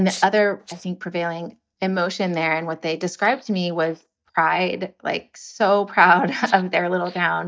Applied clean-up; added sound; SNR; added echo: neural mask model DeepFilterNet 3.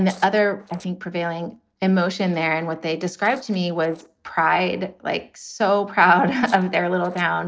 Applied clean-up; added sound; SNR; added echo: neural separator model SepFormer DNS4.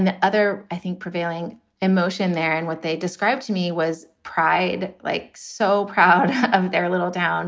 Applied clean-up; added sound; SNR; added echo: none; none; none; none.